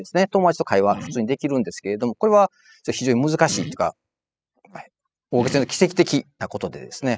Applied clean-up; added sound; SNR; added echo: classical method spectral subtraction.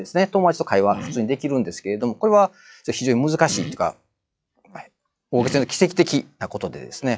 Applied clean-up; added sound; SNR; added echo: classical method log-MMSE.